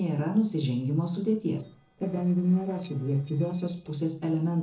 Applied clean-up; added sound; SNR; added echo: neural separator model SepFormer DNS4.